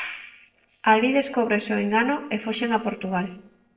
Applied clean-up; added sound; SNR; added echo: neural separator model SepFormer DNS4.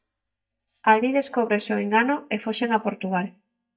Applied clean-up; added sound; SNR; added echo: neural mask model DeepFilterNet 3.